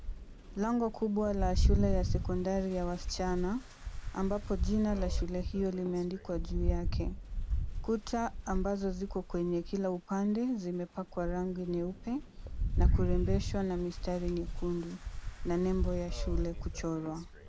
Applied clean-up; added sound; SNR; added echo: none; Rain; 0 dB; none.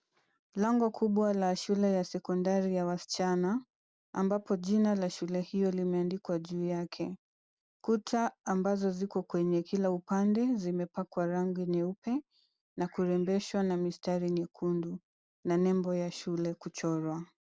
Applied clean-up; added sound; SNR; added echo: none; none; none; none.